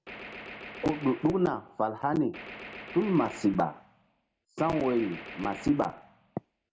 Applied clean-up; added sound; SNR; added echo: none; Gunshot, gunfire; 15 dB; none.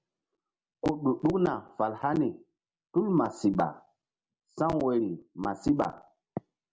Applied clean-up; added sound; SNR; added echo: none; none; none; none.